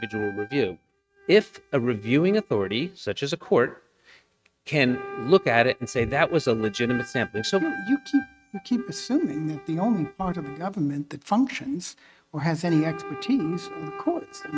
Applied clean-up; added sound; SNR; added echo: neural mask model RNNoise.